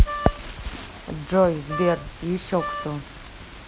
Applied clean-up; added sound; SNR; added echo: none; Wind instrument, woodwind instrument; 9 dB; none.